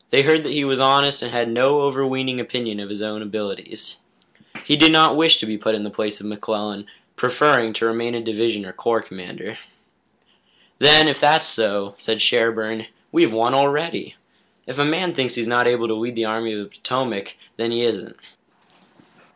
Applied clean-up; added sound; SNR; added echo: none; none; none; none.